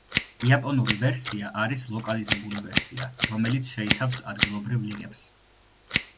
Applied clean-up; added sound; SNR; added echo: none; Scissors; 4 dB; none.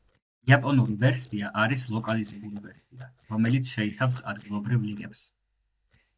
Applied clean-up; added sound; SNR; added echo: neural mask model DeepFilterNet 3.